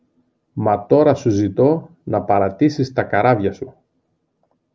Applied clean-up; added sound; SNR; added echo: none; none; none; none.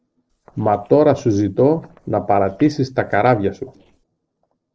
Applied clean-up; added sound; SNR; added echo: neural separator model SepFormer DNS4.